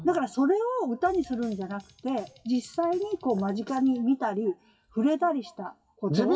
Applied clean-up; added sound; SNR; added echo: classical method WPE with log-MMSE.